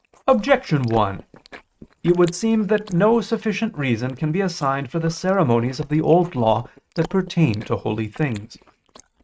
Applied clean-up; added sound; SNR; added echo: neural mask model RNNoise.